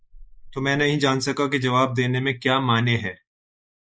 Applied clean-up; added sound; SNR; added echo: neural mask model Resemble Enhance denoiser.